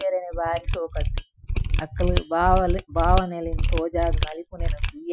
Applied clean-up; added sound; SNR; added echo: classical method Wiener filter.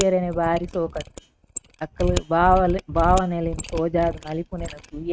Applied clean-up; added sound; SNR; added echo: neural mask model RNNoise.